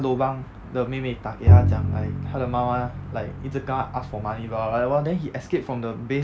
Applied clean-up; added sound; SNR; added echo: none; Bowed string instrument; -4 dB; none.